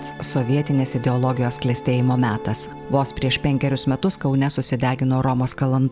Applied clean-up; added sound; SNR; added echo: none; none; none; none.